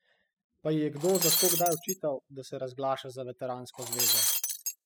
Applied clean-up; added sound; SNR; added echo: classical method spectral subtraction.